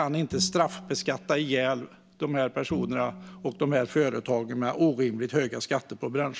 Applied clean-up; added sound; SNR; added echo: none; Bowed string instrument; 15 dB; none.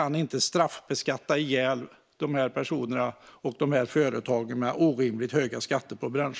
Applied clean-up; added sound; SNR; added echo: neural mask model Resemble Enhance denoiser.